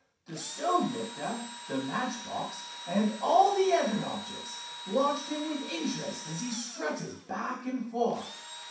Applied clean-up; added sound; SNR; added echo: none; Engine / Drill; 12 dB; reverberation time 0.6 s.